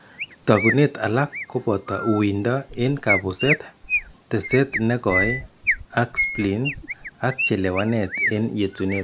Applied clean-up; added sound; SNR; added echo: none; Chirp, tweet; 5 dB; none.